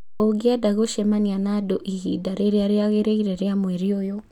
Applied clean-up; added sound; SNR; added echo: none; none; none; none.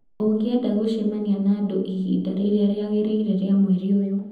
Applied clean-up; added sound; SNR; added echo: none; none; none; reverberation time 0.8 s.